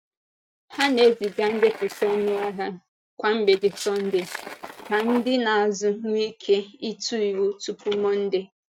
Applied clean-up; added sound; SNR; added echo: neural mask model RNNoise.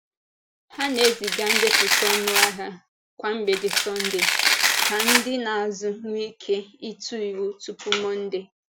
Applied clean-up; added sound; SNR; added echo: none; Domestic sounds, home sounds; -5 dB; none.